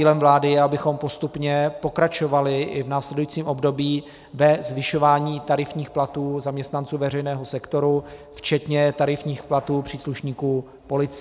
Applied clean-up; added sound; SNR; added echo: none; none; none; none.